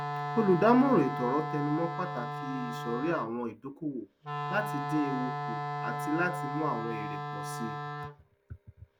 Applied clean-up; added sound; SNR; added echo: none; Wind instrument, woodwind instrument; 4 dB; none.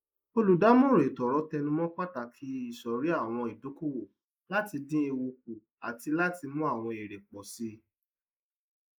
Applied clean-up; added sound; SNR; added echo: neural mask model Resemble Enhance denoiser.